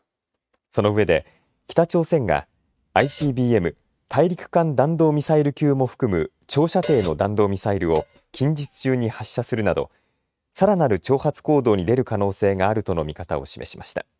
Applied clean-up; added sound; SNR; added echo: neural mask model RNNoise.